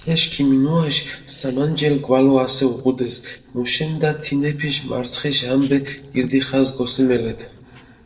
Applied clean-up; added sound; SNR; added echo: neural separator model SepFormer DNS4.